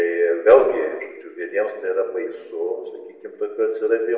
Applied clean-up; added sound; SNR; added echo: none; none; none; reverberation time 0.9 s.